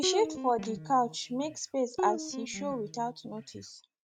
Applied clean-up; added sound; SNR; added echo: neural mask model RNNoise.